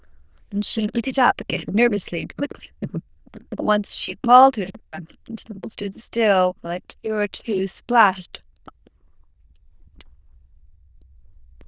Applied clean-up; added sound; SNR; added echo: neural diffusion model UNIVERSE++.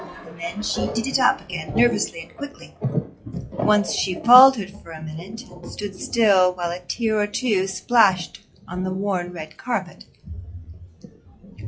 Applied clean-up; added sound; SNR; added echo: classical method log-MMSE.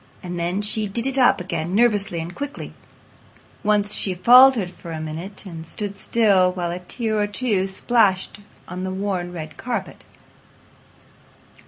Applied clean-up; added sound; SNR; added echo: none; none; none; none.